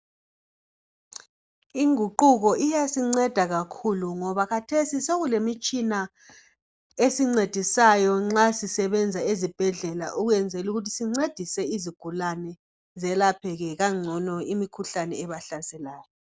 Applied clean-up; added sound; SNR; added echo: none; none; none; none.